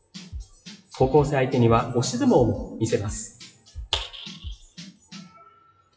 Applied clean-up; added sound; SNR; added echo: classical method WPE with log-MMSE.